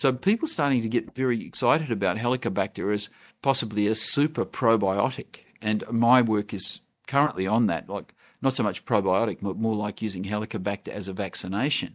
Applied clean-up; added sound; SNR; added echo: neural mask model DeepFilterNet 3.